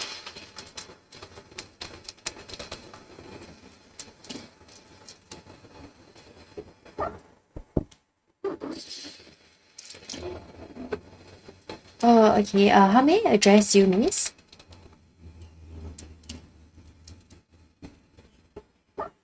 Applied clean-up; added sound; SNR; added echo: neural mask model RNNoise.